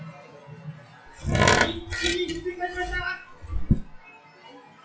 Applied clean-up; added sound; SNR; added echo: classical method WPE with log-MMSE.